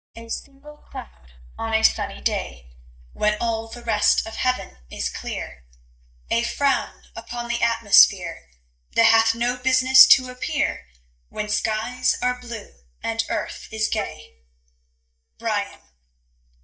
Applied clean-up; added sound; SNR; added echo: neural mask model DeepFilterNet 3.